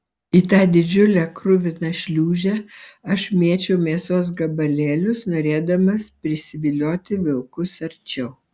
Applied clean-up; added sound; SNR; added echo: none; none; none; none.